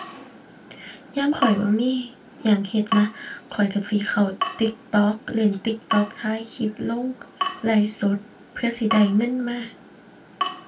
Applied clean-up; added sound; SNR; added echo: none; Drip / Water tap, faucet; 10 dB; reverberation time 0.2 s.